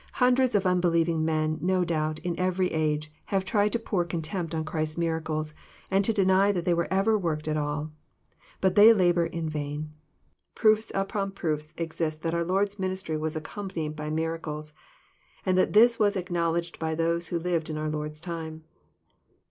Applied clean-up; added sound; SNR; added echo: none; none; none; none.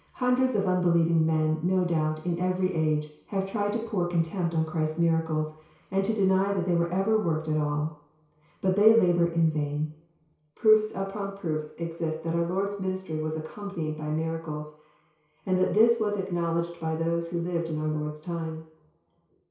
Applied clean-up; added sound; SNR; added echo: none; none; none; reverberation time 0.6 s.